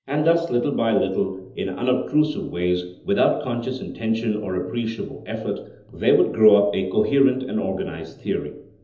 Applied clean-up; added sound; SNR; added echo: none; none; none; reverberation time 1.2 s.